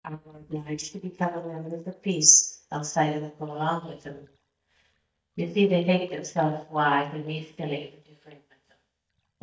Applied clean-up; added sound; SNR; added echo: neural mask model DeepFilterNet 3.